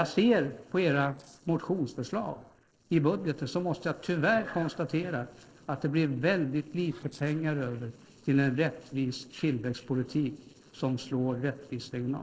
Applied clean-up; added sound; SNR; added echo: neural separator model SepFormer DNS4.